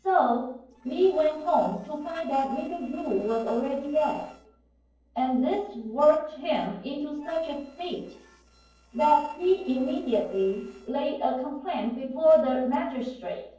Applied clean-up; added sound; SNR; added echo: neural separator model SepFormer DNS4.